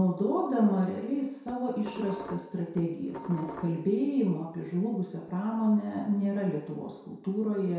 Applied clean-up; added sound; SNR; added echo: none; Dishes, pots, and pans; 14 dB; reverberation time 0.7 s.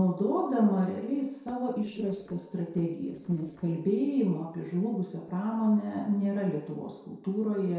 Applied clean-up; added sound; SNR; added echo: neural separator model SepFormer DNS4.